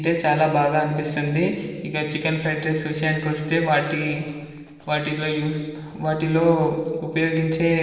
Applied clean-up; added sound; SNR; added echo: neural separator model SepFormer DNS4.